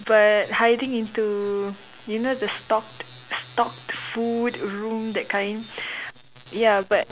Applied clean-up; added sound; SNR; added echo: none; none; none; none.